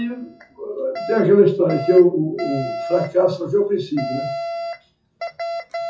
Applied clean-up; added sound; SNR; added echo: classical method WPE with log-MMSE.